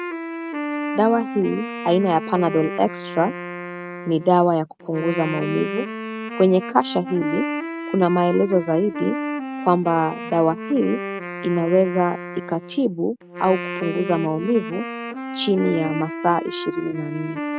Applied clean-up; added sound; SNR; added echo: neural mask model RNNoise.